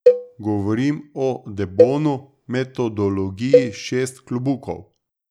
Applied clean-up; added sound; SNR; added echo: none; Cowbell; -1 dB; none.